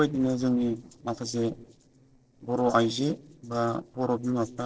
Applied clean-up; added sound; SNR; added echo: neural separator model SepFormer DNS4.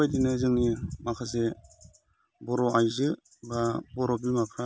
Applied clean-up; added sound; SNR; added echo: none; none; none; none.